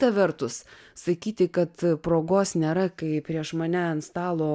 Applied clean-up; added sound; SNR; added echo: none; none; none; none.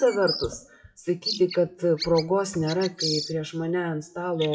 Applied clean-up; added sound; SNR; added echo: classical method WPE with log-MMSE.